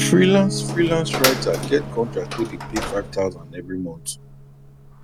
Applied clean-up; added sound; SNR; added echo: none; Acoustic guitar / Strum + Door; 5 dB; none.